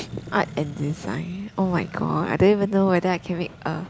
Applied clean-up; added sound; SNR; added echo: none; Accelerating, revving, vroom; 17 dB; none.